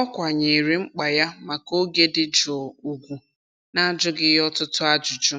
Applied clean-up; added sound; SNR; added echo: none; none; none; none.